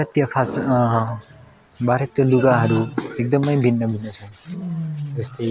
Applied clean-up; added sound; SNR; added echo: none; Wild animals; 12 dB; none.